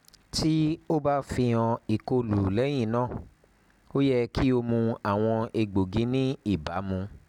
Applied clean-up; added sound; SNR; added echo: none; none; none; none.